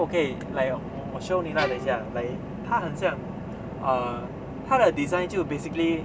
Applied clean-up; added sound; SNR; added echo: none; Bowed string instrument; 12 dB; none.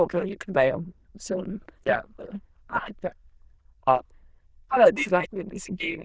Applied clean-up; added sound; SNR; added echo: neural diffusion model UNIVERSE++.